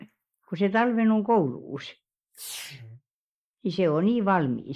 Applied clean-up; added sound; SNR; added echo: neural mask model Resemble Enhance denoiser.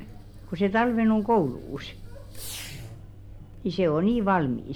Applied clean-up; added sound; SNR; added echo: none; Fireworks + Chatter; 17 dB; none.